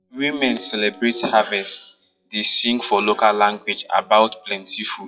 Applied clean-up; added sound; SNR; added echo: classical method WPE with log-MMSE.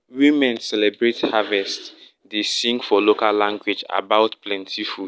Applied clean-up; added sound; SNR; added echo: none; none; none; none.